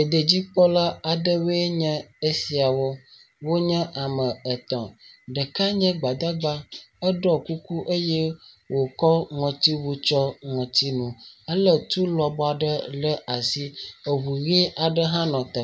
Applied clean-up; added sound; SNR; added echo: none; none; none; none.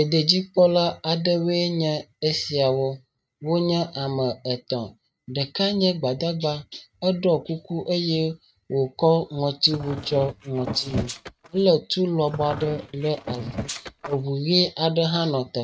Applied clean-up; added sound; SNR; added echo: neural mask model RNNoise.